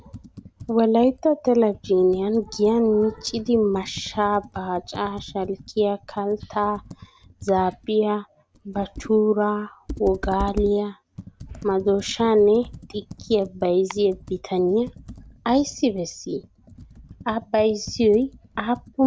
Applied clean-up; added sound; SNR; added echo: none; Computer keyboard; 17 dB; none.